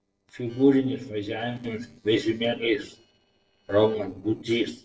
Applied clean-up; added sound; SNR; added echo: neural separator model SepFormer DNS4.